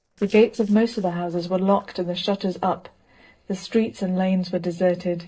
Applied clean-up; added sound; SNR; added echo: neural separator model SepFormer DNS4.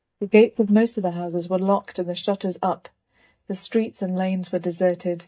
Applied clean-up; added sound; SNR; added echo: neural mask model DeepFilterNet 3.